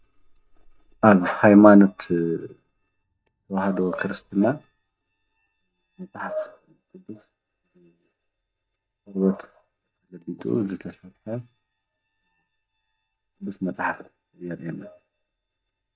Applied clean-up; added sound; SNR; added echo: neural mask model DeepFilterNet 3.